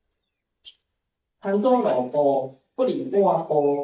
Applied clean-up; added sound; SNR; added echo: neural mask model DeepFilterNet 3.